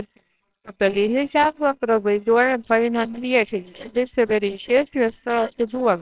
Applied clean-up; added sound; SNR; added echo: neural separator model SepFormer WHAMR!.